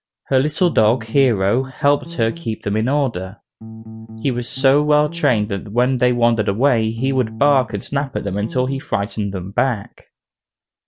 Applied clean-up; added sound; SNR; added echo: none; Bass guitar; 14 dB; none.